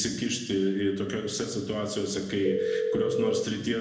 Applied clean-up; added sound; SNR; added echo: none; Telephone; -2 dB; reverberation time 0.9 s.